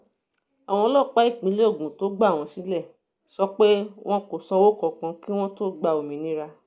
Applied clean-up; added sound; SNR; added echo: none; none; none; none.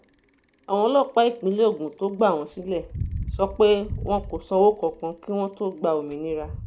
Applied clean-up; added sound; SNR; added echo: none; Bicycle; 13 dB; none.